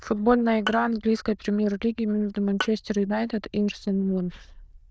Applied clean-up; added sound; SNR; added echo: neural diffusion model UNIVERSE++.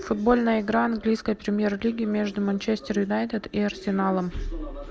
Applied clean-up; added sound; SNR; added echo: none; none; none; none.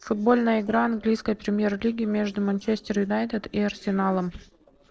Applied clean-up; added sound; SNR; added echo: neural separator model SepFormer DNS4.